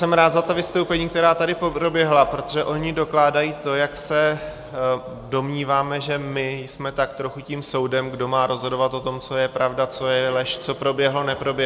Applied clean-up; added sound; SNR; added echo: none; none; none; none.